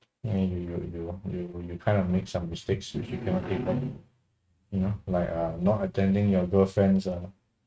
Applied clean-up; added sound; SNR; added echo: neural mask model RNNoise.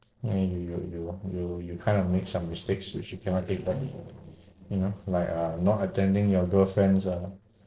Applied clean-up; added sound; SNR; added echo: neural separator model SepFormer DNS4.